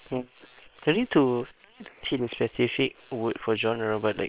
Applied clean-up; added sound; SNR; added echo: neural separator model SepFormer WHAM!.